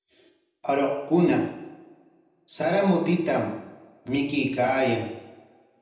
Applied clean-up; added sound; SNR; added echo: none; none; none; reverberation time 0.8 s.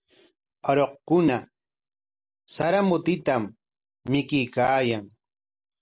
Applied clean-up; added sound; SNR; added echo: none; none; none; none.